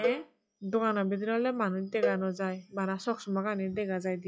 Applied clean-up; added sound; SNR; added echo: classical method log-MMSE.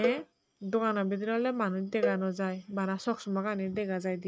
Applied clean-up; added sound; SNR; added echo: neural mask model RNNoise.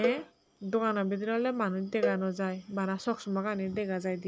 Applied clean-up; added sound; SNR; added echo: none; Cowbell; 7 dB; none.